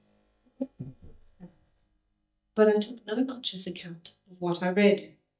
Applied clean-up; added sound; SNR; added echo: neural mask model DeepFilterNet 3.